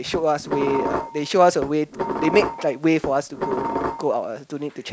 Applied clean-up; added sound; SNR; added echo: none; Dishes, pots, and pans; 5 dB; none.